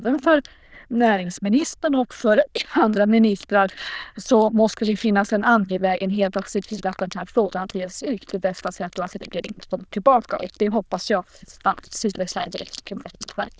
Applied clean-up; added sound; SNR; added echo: neural diffusion model UNIVERSE++.